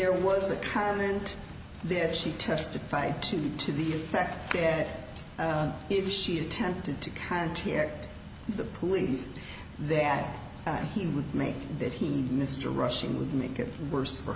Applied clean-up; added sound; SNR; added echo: none; none; none; none.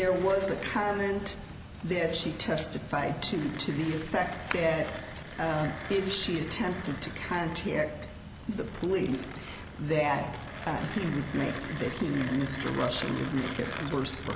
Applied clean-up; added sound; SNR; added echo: none; Mechanisms; 13 dB; none.